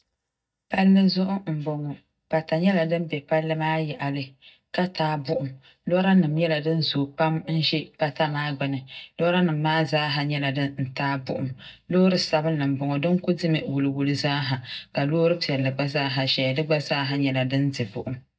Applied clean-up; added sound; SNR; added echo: neural mask model DeepFilterNet 3.